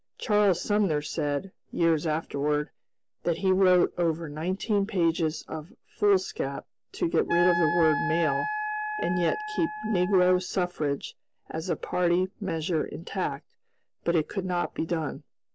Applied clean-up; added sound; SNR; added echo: none; Wind instrument, woodwind instrument; 4 dB; none.